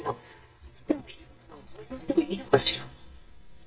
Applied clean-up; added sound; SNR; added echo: neural mask model DeepFilterNet 3.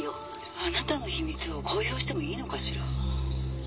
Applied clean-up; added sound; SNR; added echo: none; none; none; none.